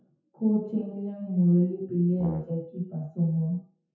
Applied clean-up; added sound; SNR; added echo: classical method WPE with log-MMSE.